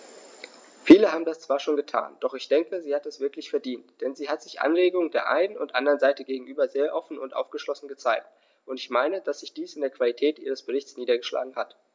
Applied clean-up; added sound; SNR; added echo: none; none; none; none.